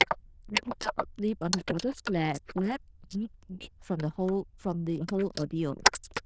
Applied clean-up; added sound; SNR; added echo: neural diffusion model UNIVERSE++.